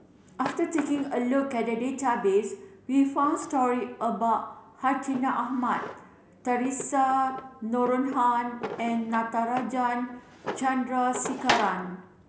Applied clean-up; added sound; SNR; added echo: none; Drawer open or close; 12 dB; none.